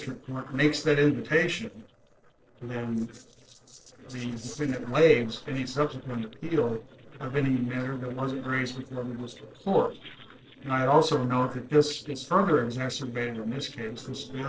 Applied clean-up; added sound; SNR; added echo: neural separator model SepFormer DNS4.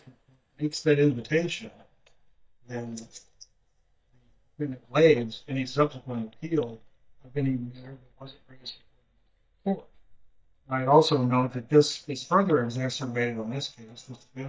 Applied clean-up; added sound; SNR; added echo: neural mask model DeepFilterNet 3.